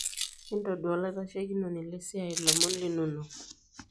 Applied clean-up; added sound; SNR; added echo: classical method log-MMSE.